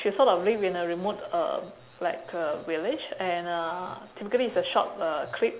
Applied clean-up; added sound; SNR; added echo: none; none; none; none.